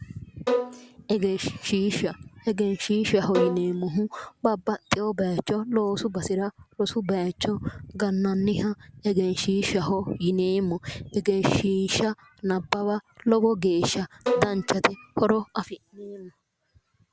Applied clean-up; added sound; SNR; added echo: none; Bowed string instrument; 6 dB; none.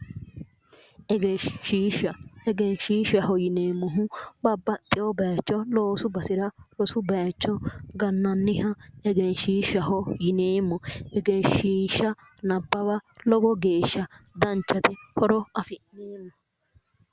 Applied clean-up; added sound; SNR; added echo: none; none; none; none.